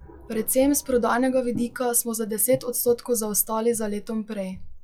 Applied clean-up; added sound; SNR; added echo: classical method log-MMSE.